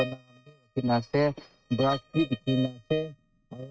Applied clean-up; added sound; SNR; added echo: neural mask model RNNoise.